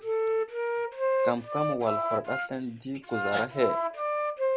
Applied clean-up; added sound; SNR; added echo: none; Wind instrument, woodwind instrument; -3 dB; none.